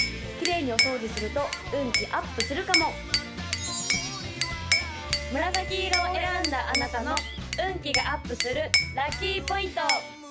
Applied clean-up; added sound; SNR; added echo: none; Glass / Bell; 1 dB; none.